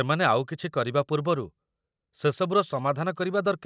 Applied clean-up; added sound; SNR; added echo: none; none; none; none.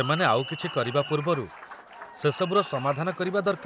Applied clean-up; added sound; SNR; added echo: none; Applause; 13 dB; none.